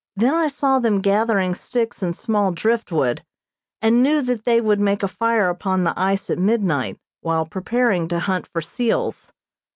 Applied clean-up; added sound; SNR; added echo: none; none; none; none.